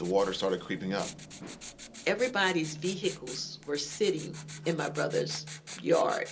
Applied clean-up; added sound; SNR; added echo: none; Writing; 15 dB; reverberation time 0.2 s.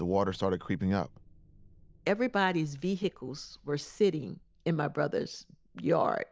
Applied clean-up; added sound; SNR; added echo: none; none; none; none.